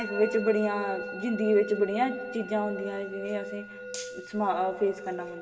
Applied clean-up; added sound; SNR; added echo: none; Musical instrument; 10 dB; reverberation time 1.5 s.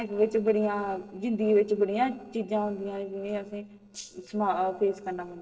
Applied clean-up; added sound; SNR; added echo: neural separator model SepFormer DNS4.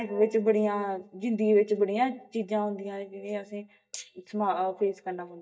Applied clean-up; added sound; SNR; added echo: neural mask model DeepFilterNet 3.